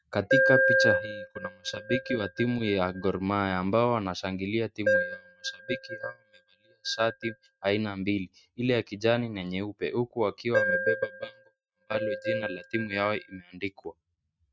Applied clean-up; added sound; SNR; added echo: neural mask model RNNoise.